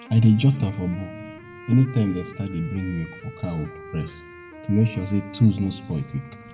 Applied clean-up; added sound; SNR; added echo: none; Wind instrument, woodwind instrument; 18 dB; reverberation time 1.2 s.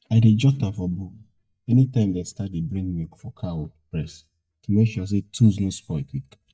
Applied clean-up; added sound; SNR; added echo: neural mask model DeepFilterNet 3.